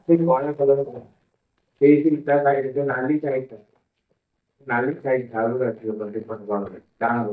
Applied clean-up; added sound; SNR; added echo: neural mask model DeepFilterNet 3.